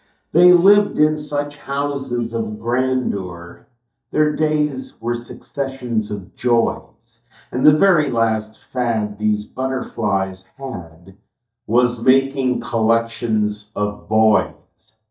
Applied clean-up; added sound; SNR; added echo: neural mask model DeepFilterNet 3.